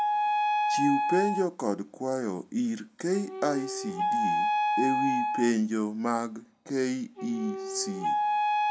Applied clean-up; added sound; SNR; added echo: none; Wind instrument, woodwind instrument; -1 dB; none.